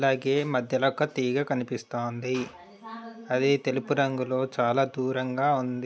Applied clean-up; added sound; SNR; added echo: none; none; none; none.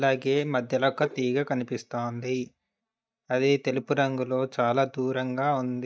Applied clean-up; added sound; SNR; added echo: neural mask model DeepFilterNet 3.